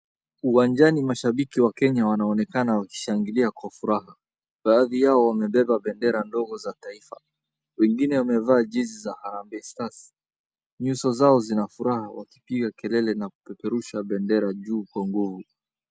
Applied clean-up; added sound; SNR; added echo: none; none; none; none.